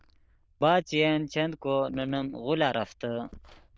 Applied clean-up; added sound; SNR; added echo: neural diffusion model UNIVERSE++.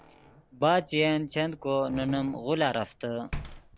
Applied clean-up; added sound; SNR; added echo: none; Slam; 15 dB; none.